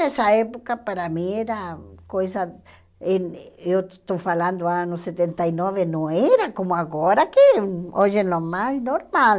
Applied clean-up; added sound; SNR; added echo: none; none; none; none.